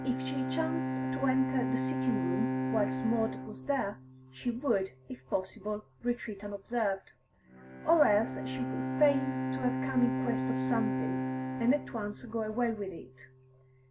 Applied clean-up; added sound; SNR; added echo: none; Bowed string instrument; 2 dB; none.